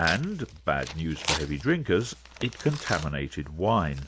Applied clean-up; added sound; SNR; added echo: none; Tearing; 10 dB; none.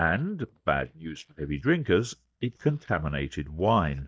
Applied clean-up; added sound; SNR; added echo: neural mask model DeepFilterNet 3.